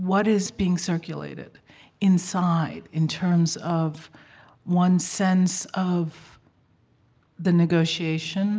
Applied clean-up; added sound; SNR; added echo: none; none; none; none.